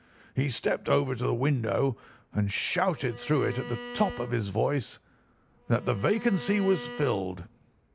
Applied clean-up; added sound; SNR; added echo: none; Bowed string instrument; 14 dB; none.